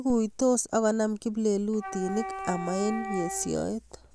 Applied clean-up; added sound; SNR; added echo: none; Wind instrument, woodwind instrument; 10 dB; none.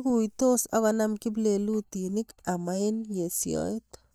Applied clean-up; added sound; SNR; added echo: neural mask model DeepFilterNet 3.